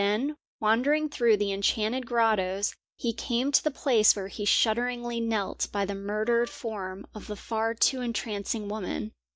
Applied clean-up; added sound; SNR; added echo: neural mask model DeepFilterNet 3.